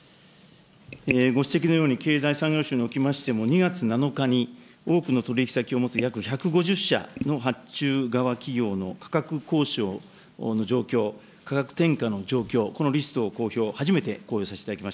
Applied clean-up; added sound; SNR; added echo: none; none; none; none.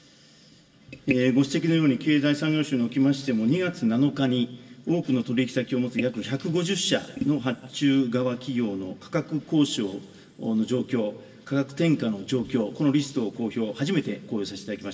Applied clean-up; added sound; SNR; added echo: none; none; none; reverberation time 2.1 s.